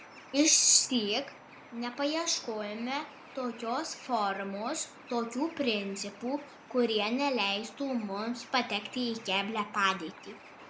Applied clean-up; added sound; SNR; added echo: none; Bird; 19 dB; none.